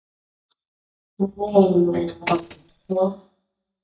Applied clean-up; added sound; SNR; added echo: neural mask model DeepFilterNet 3.